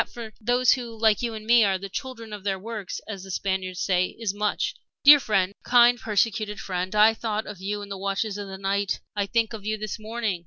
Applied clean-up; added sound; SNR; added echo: none; none; none; none.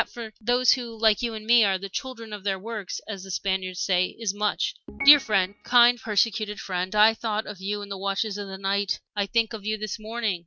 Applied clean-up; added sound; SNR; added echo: neural mask model RNNoise.